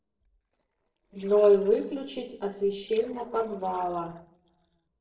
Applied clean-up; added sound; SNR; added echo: neural separator model SepFormer DNS4.